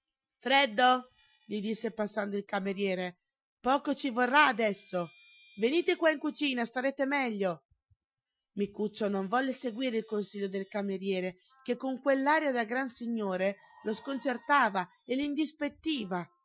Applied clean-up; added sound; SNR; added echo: classical method Wiener filter.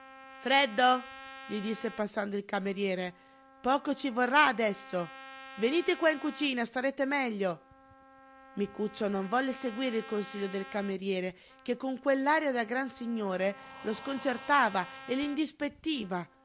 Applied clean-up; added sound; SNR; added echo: none; Breathing + Trumpet; 18 dB; none.